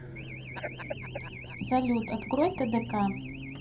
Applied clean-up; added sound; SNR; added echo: none; Race car, auto racing / Alarm; 8 dB; reverberation time 0.2 s.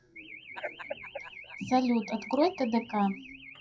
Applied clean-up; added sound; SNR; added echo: classical method WPE with log-MMSE.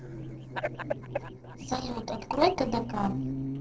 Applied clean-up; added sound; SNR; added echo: neural separator model SepFormer DNS4.